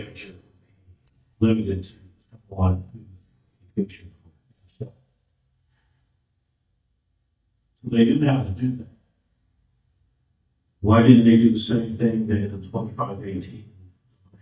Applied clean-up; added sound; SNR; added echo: neural mask model DeepFilterNet 3.